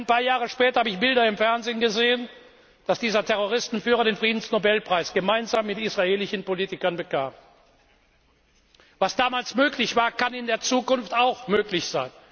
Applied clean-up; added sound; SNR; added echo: none; none; none; none.